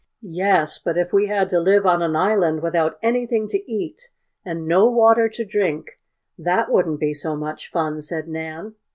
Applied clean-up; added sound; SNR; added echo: none; none; none; none.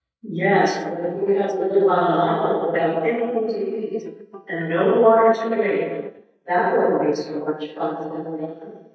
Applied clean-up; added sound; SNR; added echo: neural mask model DeepFilterNet 3.